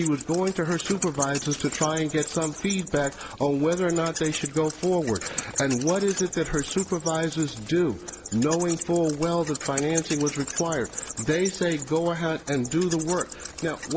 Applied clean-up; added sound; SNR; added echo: none; Wild animals; 9 dB; none.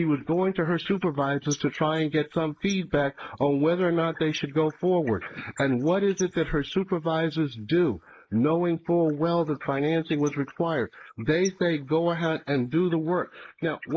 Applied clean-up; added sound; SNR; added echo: neural mask model Resemble Enhance denoiser.